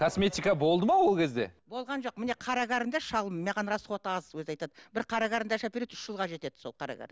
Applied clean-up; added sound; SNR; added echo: none; none; none; none.